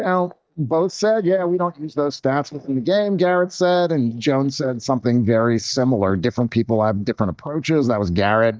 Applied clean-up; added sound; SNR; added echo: neural mask model DeepFilterNet 3.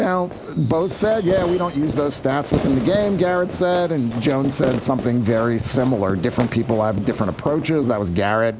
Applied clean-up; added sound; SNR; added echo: none; Fireworks; 11 dB; none.